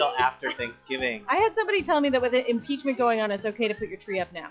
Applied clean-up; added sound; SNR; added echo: classical method log-MMSE.